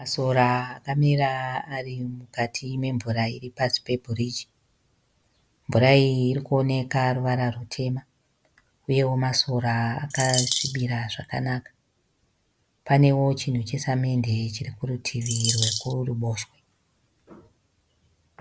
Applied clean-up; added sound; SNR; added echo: none; Bird vocalization, bird call, bird song; 2 dB; none.